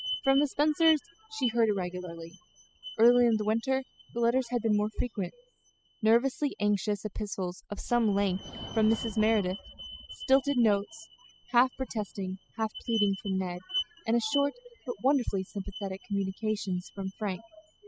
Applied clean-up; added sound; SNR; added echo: classical method spectral subtraction.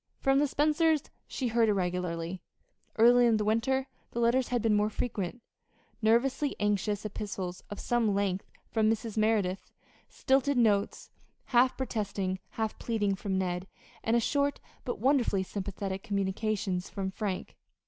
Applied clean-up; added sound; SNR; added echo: none; none; none; none.